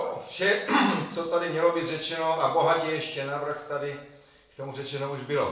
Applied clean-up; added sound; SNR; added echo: none; none; none; reverberation time 0.7 s.